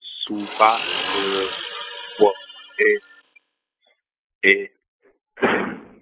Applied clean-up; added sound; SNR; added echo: classical method spectral subtraction.